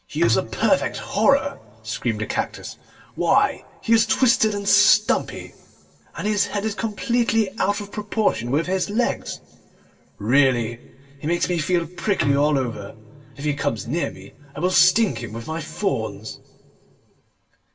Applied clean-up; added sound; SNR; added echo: none; Bowed string instrument; 13 dB; reverberation time 1.8 s.